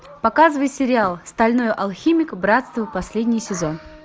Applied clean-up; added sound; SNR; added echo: none; none; none; none.